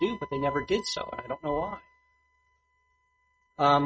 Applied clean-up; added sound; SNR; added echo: neural mask model RNNoise.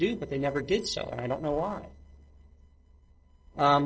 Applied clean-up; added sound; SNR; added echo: neural separator model SepFormer DNS4.